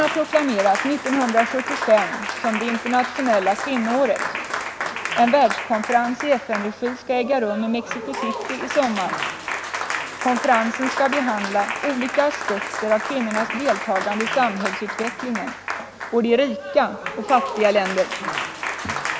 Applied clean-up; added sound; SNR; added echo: none; Applause; 6 dB; none.